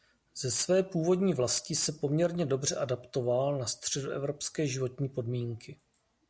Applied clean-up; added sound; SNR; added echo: none; none; none; none.